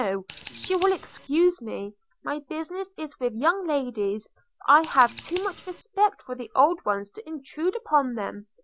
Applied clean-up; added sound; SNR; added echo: none; Scissors; 12 dB; none.